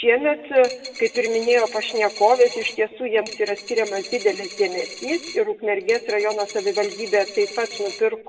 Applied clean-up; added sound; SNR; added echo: none; Coin (dropping); 15 dB; reverberation time 1.0 s.